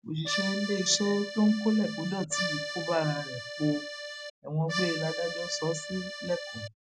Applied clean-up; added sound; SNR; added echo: none; Accordion; 6 dB; none.